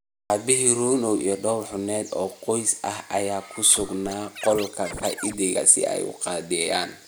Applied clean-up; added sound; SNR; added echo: none; Scratching (performance technique); 13 dB; none.